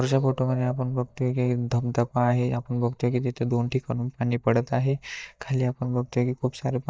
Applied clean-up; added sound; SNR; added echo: neural mask model DeepFilterNet 3.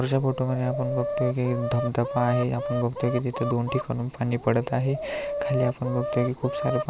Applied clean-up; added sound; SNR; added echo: none; Chicken, rooster; 6 dB; none.